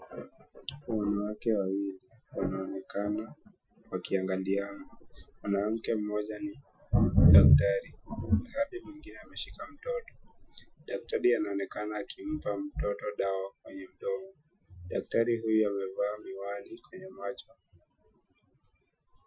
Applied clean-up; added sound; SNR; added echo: classical method Wiener filter.